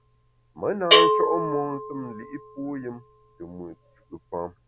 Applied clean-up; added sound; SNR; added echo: none; Bell; -4 dB; none.